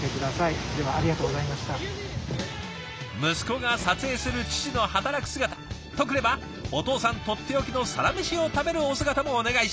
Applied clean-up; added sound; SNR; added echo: none; Cowbell; 13 dB; none.